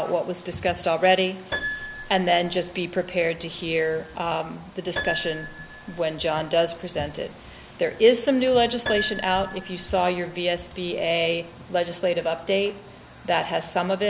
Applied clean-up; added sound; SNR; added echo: none; Piano; 12 dB; none.